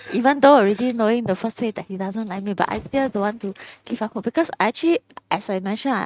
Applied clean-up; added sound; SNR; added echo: neural mask model RNNoise.